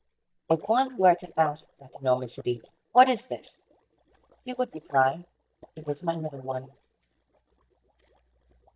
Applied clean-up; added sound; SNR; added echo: neural mask model DeepFilterNet 3.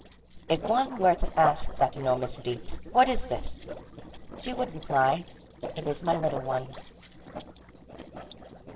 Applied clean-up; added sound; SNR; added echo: neural separator model SepFormer DNS4.